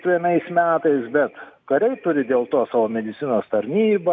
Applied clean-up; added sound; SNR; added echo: none; none; none; none.